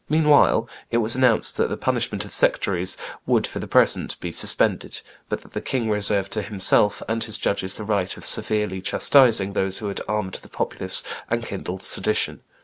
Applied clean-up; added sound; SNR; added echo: none; none; none; none.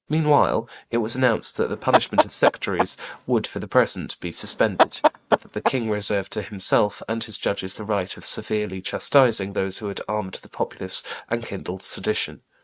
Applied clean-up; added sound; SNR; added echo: neural mask model RNNoise.